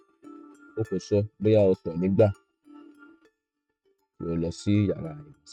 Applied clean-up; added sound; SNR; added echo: neural mask model RNNoise.